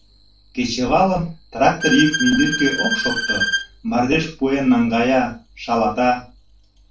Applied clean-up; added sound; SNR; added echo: none; Bowed string instrument; 3 dB; reverberation time 0.3 s.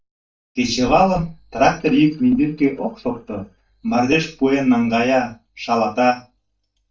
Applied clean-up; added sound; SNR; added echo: neural mask model DeepFilterNet 3.